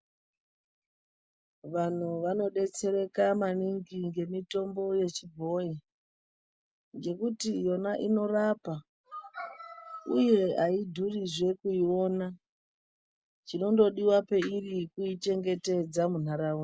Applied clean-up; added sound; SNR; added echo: none; none; none; none.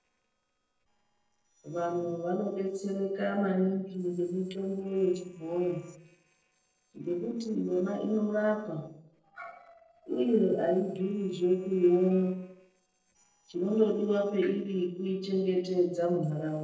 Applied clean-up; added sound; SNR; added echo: neural separator model SepFormer DNS4.